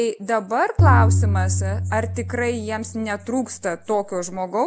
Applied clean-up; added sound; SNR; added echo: none; Tabla; -2 dB; none.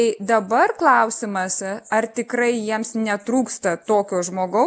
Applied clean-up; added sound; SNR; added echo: none; none; none; none.